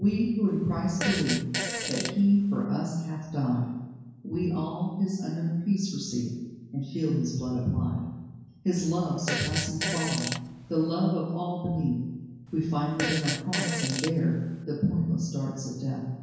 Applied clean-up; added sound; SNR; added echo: none; Fart; 6 dB; reverberation time 1.0 s.